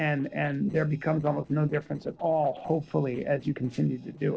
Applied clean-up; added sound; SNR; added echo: neural separator model SepFormer DNS4.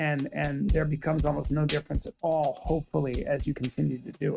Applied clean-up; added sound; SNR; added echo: neural mask model RNNoise.